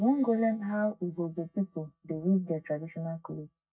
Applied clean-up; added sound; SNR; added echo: neural mask model DeepFilterNet 3.